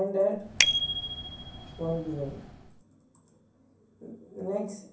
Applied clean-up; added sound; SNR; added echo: none; Bicycle bell; -3 dB; reverberation time 0.6 s.